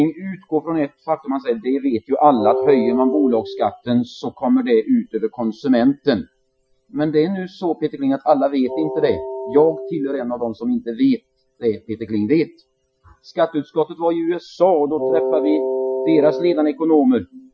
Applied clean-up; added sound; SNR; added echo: classical method Wiener filter.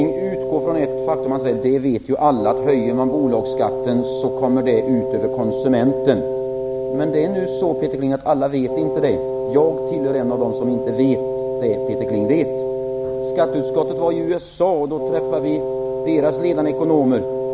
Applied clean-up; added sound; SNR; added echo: none; Wind instrument, woodwind instrument; 3 dB; none.